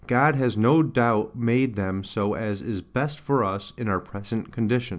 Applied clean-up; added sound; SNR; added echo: none; none; none; none.